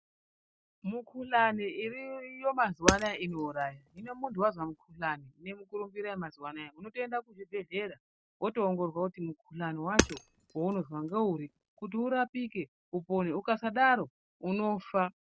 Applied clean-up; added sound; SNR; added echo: none; Hammer; 4 dB; none.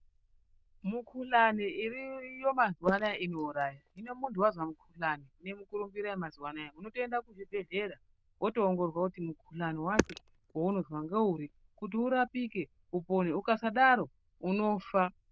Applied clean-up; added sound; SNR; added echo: neural diffusion model UNIVERSE++.